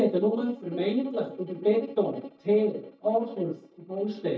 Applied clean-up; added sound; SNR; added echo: neural mask model DeepFilterNet 3.